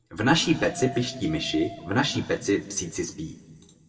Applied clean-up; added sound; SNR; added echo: none; Dog; 17 dB; reverberation time 1.3 s.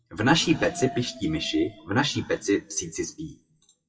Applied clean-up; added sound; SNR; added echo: classical method WPE with log-MMSE.